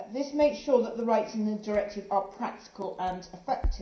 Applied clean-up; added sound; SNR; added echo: none; Crackle; 11 dB; reverberation time 0.5 s.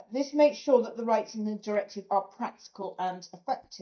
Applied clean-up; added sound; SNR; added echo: neural mask model DeepFilterNet 3.